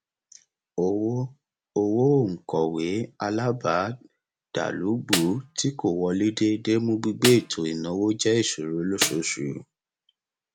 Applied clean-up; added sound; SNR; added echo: none; Snare drum; 6 dB; none.